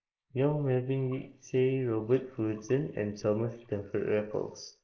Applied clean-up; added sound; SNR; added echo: neural mask model Resemble Enhance denoiser.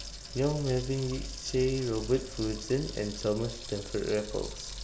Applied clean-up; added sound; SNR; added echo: none; Sink (filling or washing) / Water tap, faucet; 13 dB; none.